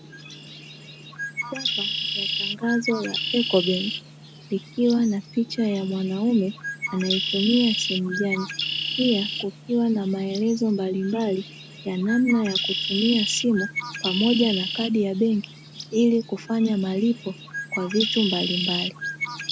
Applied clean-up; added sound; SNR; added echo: none; Bird; 6 dB; none.